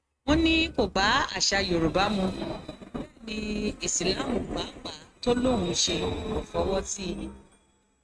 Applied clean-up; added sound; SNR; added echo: neural mask model RNNoise.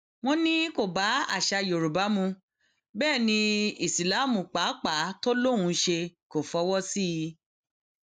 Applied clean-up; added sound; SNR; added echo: none; none; none; none.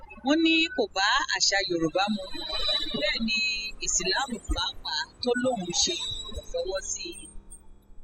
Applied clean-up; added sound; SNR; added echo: classical method spectral subtraction.